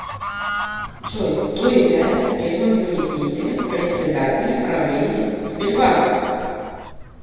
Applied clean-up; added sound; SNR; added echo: none; Bird / Fowl; 12 dB; reverberation time 2.0 s.